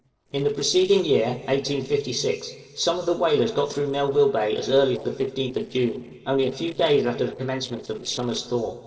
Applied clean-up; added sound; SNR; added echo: neural separator model SepFormer DNS4.